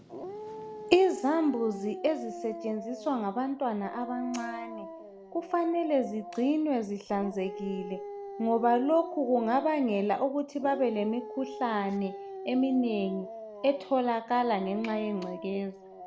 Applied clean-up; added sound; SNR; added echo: none; Dog; 12 dB; none.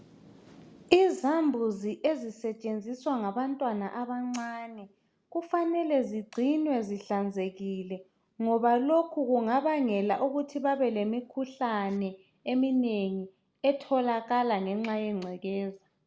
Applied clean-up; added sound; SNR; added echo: none; none; none; none.